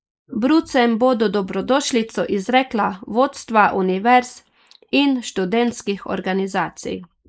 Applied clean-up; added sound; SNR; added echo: neural mask model Resemble Enhance denoiser.